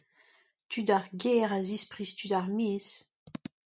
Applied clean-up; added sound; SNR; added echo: none; none; none; none.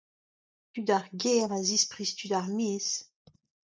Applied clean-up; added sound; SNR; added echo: neural mask model DeepFilterNet 3.